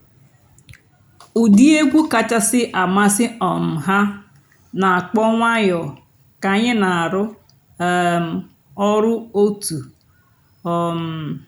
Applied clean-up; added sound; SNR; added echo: none; none; none; none.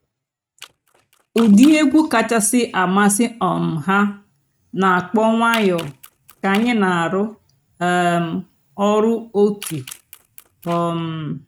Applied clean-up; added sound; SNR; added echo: neural mask model RNNoise.